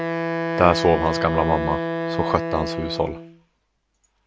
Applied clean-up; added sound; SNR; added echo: none; Wind instrument, woodwind instrument; 3 dB; none.